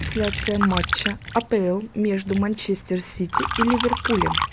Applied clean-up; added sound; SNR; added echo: none; Liquid; 4 dB; none.